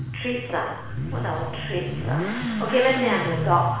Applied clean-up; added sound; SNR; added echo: none; Motorcycle / Accelerating, revving, vroom; 3 dB; reverberation time 0.9 s.